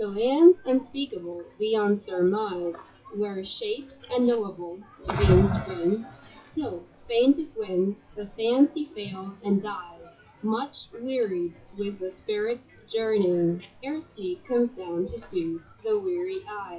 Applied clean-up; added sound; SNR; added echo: classical method WPE with log-MMSE.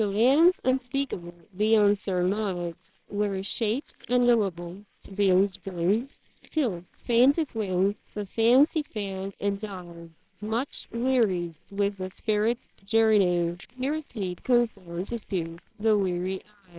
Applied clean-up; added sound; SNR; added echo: neural separator model SepFormer WHAMR!.